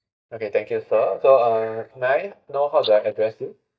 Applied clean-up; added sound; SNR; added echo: neural mask model DeepFilterNet 3.